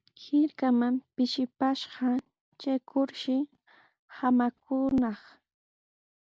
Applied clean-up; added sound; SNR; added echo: none; none; none; none.